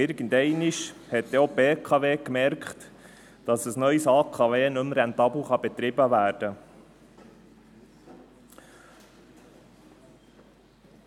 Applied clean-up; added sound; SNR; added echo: none; none; none; none.